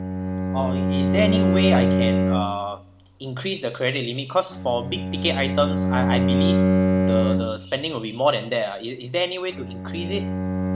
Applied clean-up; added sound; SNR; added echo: none; Bowed string instrument; -4 dB; none.